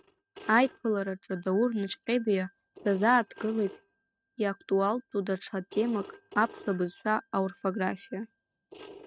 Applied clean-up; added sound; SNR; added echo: neural mask model RNNoise.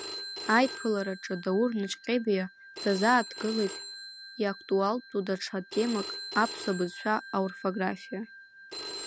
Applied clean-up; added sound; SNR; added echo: none; Telephone; 12 dB; none.